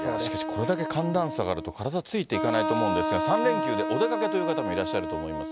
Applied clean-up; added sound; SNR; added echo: none; Wind instrument, woodwind instrument; 1 dB; none.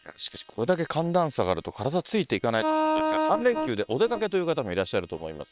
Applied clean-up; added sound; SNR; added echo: neural separator model SepFormer WHAM!.